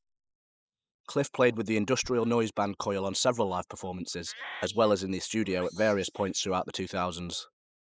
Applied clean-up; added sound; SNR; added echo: neural mask model Resemble Enhance denoiser.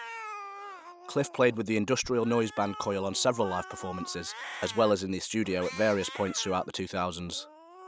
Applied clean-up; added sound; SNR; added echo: none; Cat; 14 dB; none.